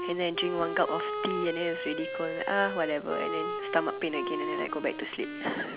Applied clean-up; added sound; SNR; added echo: none; Wind instrument, woodwind instrument; 4 dB; none.